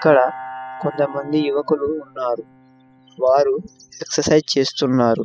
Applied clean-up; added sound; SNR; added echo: classical method spectral subtraction.